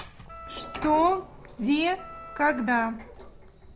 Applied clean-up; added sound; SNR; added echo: none; Wind instrument, woodwind instrument + Sliding door; 15 dB; none.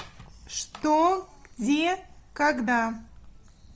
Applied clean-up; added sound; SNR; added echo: none; none; none; none.